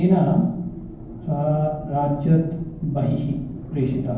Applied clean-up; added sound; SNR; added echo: none; Engine; 16 dB; reverberation time 0.9 s.